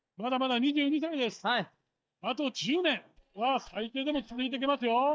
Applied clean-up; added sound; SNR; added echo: neural mask model DeepFilterNet 3.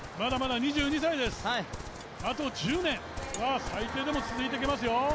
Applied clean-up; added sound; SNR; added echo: none; Livestock, farm animals, working animals; 12 dB; none.